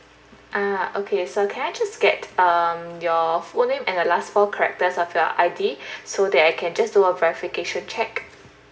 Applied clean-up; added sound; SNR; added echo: none; none; none; reverberation time 1.1 s.